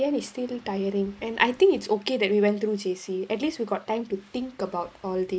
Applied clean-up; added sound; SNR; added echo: neural mask model Resemble Enhance denoiser.